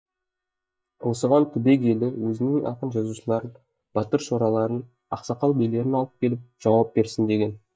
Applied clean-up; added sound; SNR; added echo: neural mask model DeepFilterNet 3.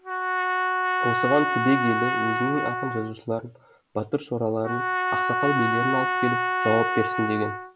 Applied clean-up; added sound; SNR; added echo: none; Trumpet; -1 dB; none.